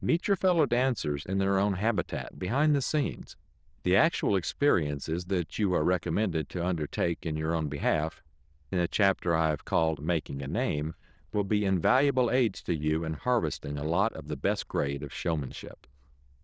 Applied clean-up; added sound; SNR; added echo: neural diffusion model UNIVERSE++.